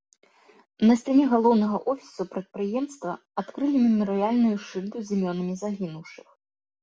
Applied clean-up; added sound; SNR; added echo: none; none; none; none.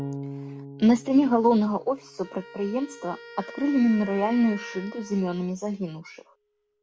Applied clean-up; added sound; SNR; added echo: none; Bass guitar + Wind instrument, woodwind instrument; 16 dB; none.